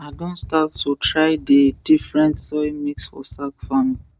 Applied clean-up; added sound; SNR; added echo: none; Run; 20 dB; none.